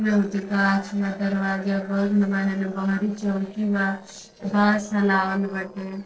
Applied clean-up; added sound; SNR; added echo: neural separator model SepFormer DNS4.